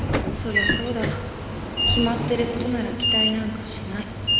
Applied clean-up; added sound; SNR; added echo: none; Sliding door / Train; -3 dB; none.